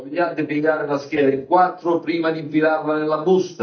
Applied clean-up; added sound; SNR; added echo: neural mask model DeepFilterNet 3.